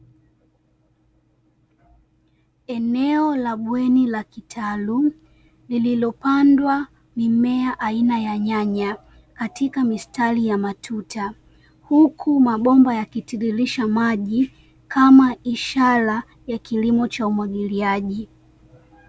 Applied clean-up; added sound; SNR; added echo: none; none; none; none.